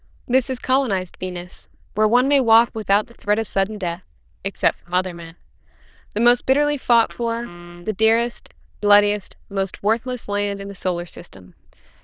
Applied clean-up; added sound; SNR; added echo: neural diffusion model UNIVERSE++.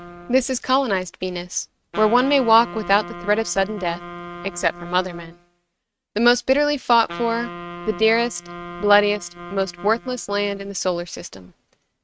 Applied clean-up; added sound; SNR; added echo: neural mask model RNNoise.